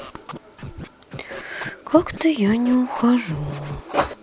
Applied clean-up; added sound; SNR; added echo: none; Scratching (performance technique); 15 dB; none.